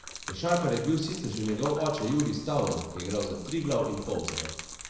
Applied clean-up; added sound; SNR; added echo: none; Gurgling / Liquid; 11 dB; reverberation time 1.0 s.